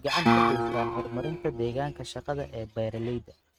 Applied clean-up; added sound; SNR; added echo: neural mask model RNNoise.